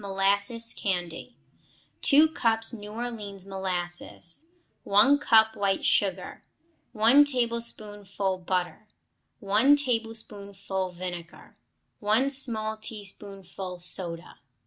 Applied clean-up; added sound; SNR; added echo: none; none; none; none.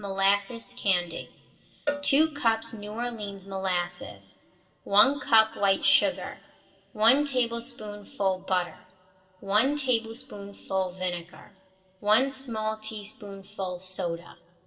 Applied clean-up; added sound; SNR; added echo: none; Cowbell; 11 dB; reverberation time 3.0 s.